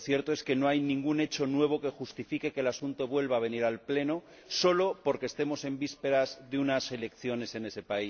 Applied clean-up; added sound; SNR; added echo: none; none; none; none.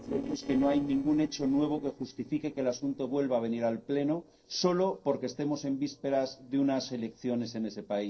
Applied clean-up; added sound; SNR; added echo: neural separator model SepFormer DNS4.